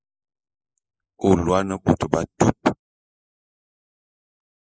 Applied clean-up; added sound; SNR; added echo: neural mask model Resemble Enhance denoiser.